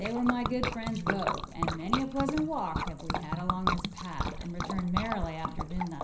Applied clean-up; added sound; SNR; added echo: none; Liquid; 0 dB; reverberation time 0.5 s.